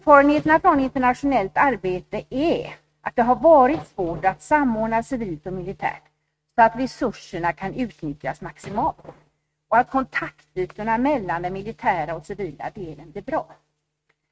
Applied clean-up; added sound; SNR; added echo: neural mask model RNNoise.